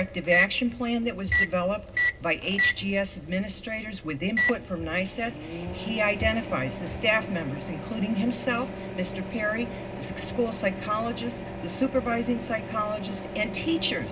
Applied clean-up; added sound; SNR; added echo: none; Microwave oven; 4 dB; reverberation time 0.2 s.